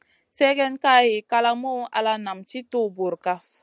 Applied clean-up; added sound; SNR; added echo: none; none; none; none.